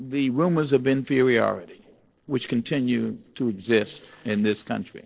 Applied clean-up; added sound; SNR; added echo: neural separator model SepFormer DNS4.